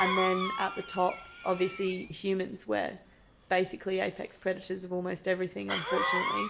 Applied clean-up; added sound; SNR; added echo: none; Cough; 5 dB; reverberation time 0.8 s.